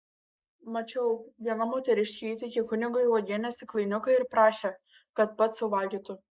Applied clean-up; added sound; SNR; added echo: neural mask model Resemble Enhance denoiser.